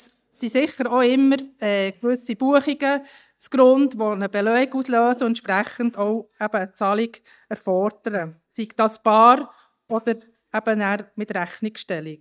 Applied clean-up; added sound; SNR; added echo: neural mask model DeepFilterNet 3.